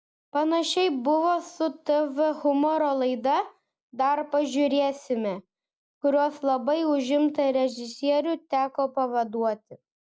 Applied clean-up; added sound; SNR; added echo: none; none; none; none.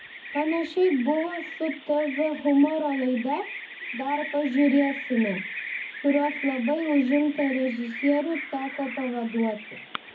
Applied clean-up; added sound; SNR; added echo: none; Bird vocalization, bird call, bird song; 11 dB; reverberation time 0.4 s.